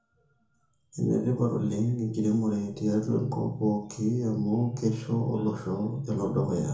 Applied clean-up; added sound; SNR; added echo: none; none; none; reverberation time 0.7 s.